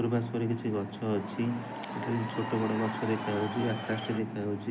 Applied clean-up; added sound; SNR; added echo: none; Crowd / Cheering; 7 dB; none.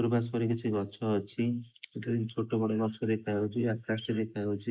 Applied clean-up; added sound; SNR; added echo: neural mask model Resemble Enhance denoiser.